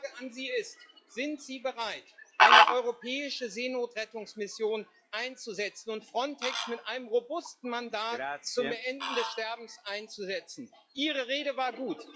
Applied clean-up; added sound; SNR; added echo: classical method log-MMSE.